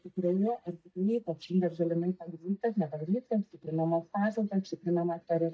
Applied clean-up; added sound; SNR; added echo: neural mask model DeepFilterNet 3.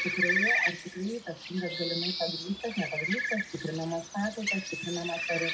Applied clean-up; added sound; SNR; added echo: none; Bird; -1 dB; reverberation time 0.3 s.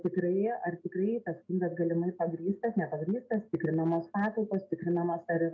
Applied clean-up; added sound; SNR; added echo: none; none; none; none.